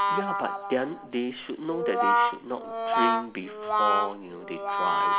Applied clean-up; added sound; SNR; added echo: none; Brass instrument; -5 dB; none.